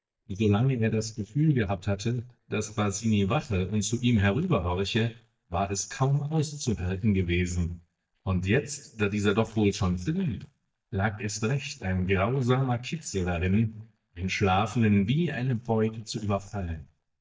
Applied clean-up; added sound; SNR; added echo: neural mask model DeepFilterNet 3.